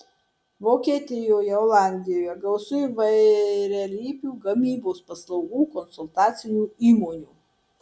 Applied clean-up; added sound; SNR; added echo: none; none; none; none.